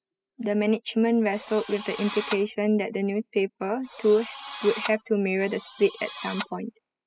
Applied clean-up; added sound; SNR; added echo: classical method spectral subtraction.